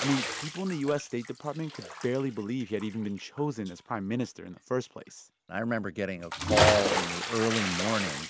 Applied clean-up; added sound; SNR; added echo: none; Bathtub (filling or washing) / Splash, splatter; 3 dB; none.